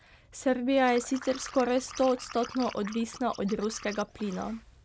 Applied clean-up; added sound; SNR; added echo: none; Liquid; 17 dB; none.